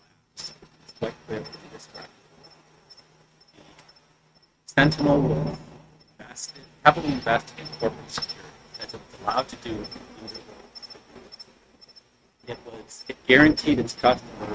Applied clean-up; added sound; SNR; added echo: neural mask model RNNoise.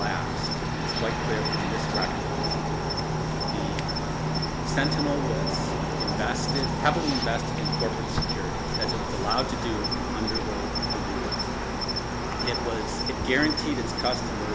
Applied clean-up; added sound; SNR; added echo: none; Cricket; -4 dB; none.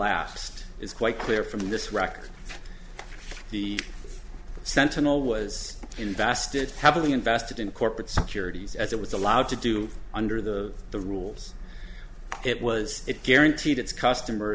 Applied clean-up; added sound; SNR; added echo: none; none; none; none.